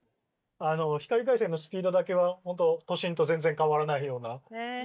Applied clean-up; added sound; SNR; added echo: neural mask model DeepFilterNet 3.